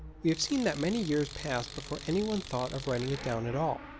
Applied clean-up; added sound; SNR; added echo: none; Tools + Motorcycle / Accelerating, revving, vroom; 12 dB; none.